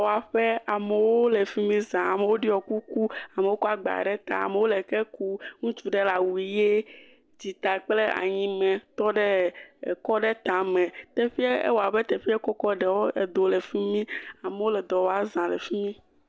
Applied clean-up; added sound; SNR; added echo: none; none; none; none.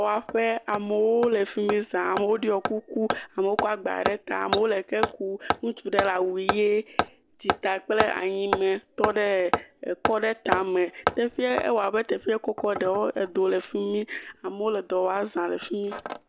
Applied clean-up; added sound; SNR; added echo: none; Hammer; 7 dB; none.